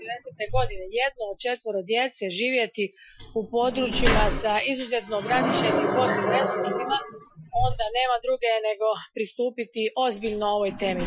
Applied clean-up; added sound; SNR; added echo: classical method Wiener filter.